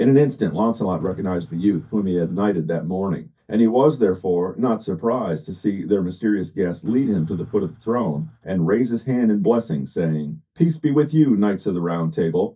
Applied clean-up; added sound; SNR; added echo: neural mask model DeepFilterNet 3.